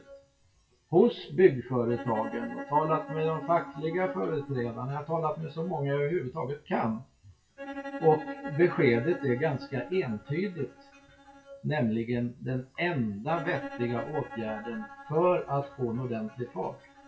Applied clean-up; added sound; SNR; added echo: classical method WPE with log-MMSE.